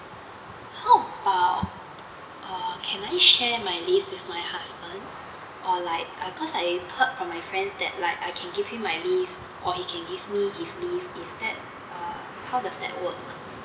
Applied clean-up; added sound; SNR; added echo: none; none; none; none.